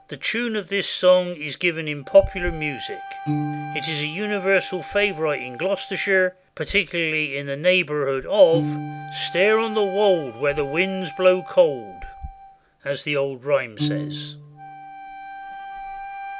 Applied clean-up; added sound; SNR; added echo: none; Wind instrument, woodwind instrument + Piano; 11 dB; none.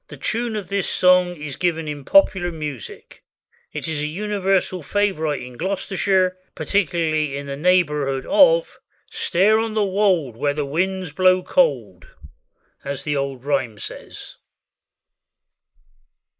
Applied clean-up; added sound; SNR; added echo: neural mask model Resemble Enhance denoiser.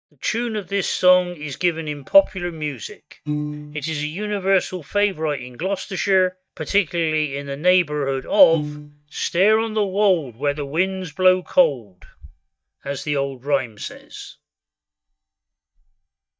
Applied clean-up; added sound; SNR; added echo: neural mask model DeepFilterNet 3.